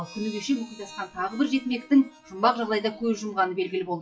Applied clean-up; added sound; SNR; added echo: classical method WPE with log-MMSE.